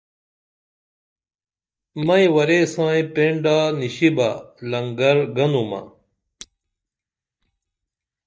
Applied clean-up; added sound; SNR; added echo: neural mask model DeepFilterNet 3.